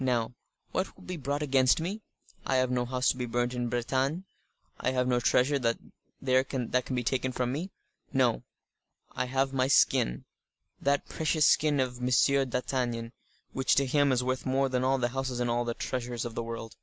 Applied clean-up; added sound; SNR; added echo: none; none; none; none.